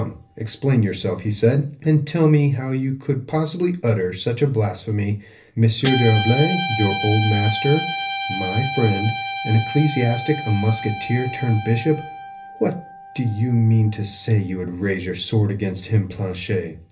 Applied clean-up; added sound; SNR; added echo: none; Guitar; 9 dB; reverberation time 0.3 s.